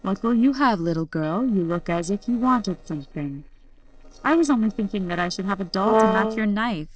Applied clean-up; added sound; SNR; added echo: neural separator model SepFormer DNS4.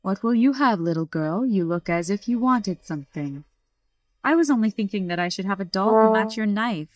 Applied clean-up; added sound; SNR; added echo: neural mask model DeepFilterNet 3.